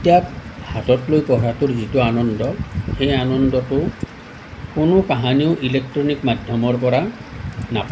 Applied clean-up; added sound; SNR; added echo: none; Wind / Rain; 17 dB; none.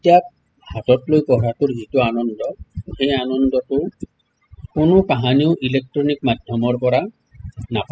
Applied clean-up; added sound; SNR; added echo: classical method spectral subtraction.